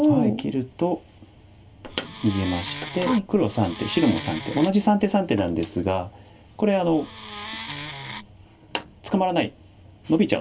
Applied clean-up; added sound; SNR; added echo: none; Wood; 12 dB; reverberation time 0.2 s.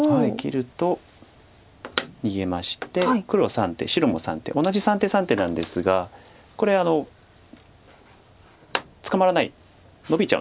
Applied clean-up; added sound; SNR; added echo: none; none; none; none.